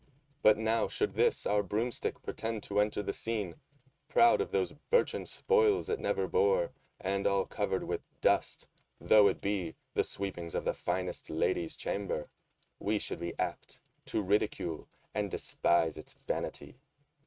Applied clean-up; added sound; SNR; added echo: neural mask model RNNoise.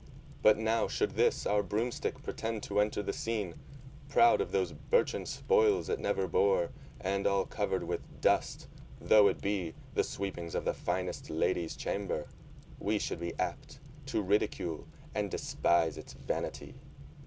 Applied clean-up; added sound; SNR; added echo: none; Fire; 16 dB; none.